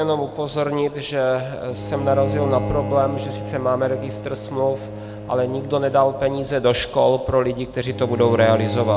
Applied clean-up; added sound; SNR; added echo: none; Bowed string instrument; 9 dB; none.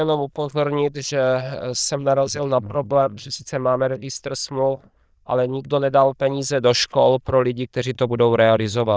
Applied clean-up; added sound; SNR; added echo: neural diffusion model UNIVERSE++.